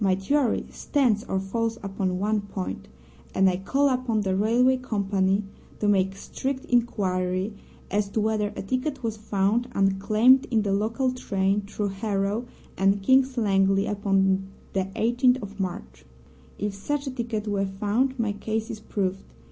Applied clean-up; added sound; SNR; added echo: none; none; none; none.